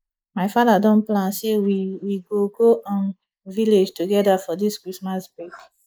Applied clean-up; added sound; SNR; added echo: neural mask model Resemble Enhance denoiser.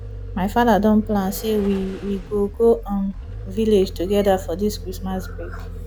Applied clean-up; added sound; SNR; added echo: none; Vehicle; 11 dB; none.